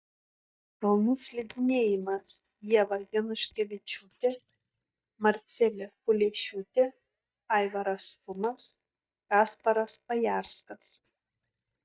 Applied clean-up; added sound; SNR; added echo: neural mask model DeepFilterNet 3.